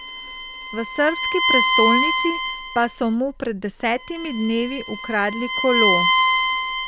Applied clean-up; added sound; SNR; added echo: none; Bowed string instrument; -1 dB; none.